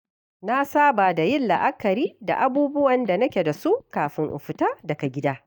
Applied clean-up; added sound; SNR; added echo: neural mask model DeepFilterNet 3.